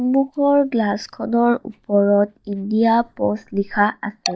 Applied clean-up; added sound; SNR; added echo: neural mask model DeepFilterNet 3.